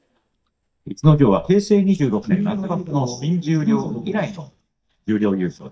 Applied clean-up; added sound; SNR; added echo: neural mask model DeepFilterNet 3.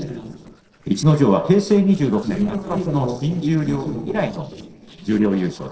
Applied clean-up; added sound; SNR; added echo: neural separator model SepFormer DNS4.